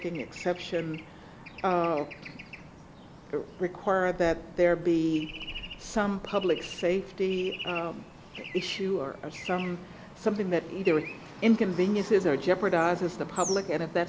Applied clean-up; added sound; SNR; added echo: none; Traffic noise, roadway noise / Bird; 14 dB; none.